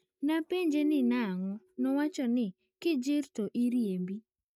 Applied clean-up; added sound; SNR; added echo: neural mask model DeepFilterNet 3.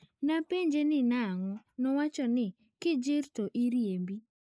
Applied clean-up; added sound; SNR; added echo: neural mask model Resemble Enhance denoiser.